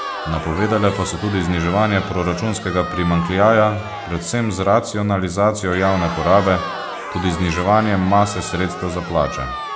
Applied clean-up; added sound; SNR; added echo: none; Crowd; 10 dB; none.